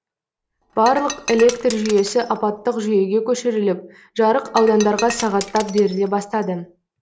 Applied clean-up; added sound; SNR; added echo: none; Shatter; 15 dB; none.